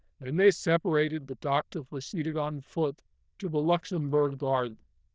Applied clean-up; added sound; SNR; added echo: neural diffusion model UNIVERSE++.